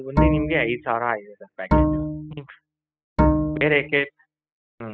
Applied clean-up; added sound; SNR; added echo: classical method spectral subtraction.